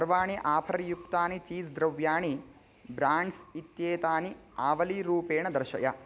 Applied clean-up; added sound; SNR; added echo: none; none; none; none.